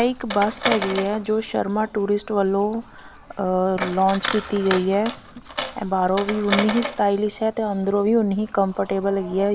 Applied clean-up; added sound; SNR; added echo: none; Coin (dropping); 10 dB; none.